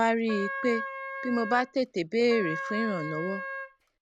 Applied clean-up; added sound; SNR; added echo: none; Wind instrument, woodwind instrument; 8 dB; none.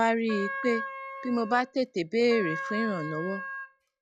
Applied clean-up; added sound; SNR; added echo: classical method log-MMSE.